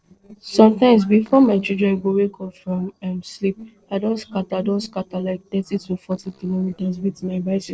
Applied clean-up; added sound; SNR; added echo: neural separator model SepFormer DNS4.